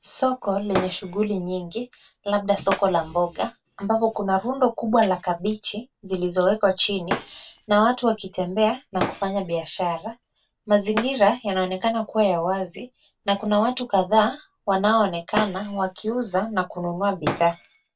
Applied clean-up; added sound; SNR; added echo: none; Shatter; 13 dB; reverberation time 0.1 s.